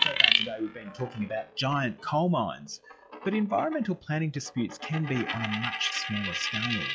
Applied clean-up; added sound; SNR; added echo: classical method log-MMSE.